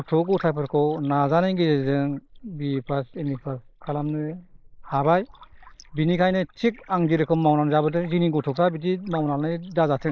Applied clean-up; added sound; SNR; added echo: neural mask model Resemble Enhance denoiser.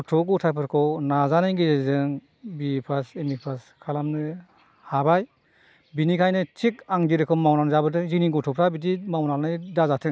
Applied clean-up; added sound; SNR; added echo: none; none; none; none.